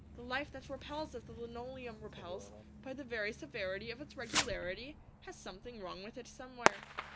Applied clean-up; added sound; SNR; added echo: none; Fireworks; -2 dB; none.